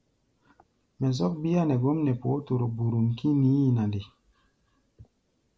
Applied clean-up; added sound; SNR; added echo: none; none; none; none.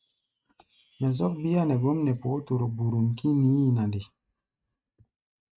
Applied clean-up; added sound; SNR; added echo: neural mask model RNNoise.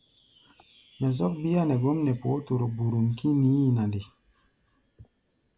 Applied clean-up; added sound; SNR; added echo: none; Wind chime; 18 dB; none.